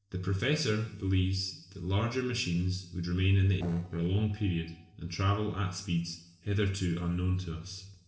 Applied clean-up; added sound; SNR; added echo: neural separator model SepFormer DNS4.